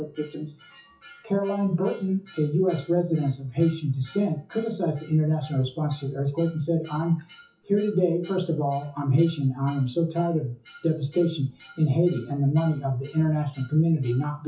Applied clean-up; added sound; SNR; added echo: classical method WPE with log-MMSE.